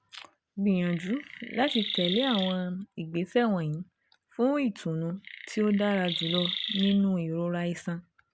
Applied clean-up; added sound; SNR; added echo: none; Chirp, tweet; 7 dB; none.